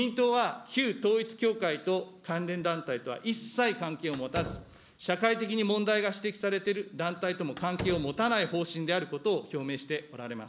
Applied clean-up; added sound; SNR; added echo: none; Slam; 12 dB; none.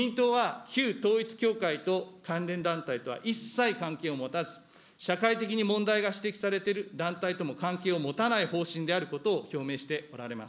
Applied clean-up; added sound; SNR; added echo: none; none; none; none.